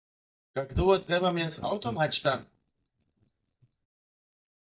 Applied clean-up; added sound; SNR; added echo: neural mask model DeepFilterNet 3.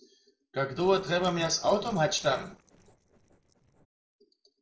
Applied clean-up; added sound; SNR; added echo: neural separator model SepFormer DNS4.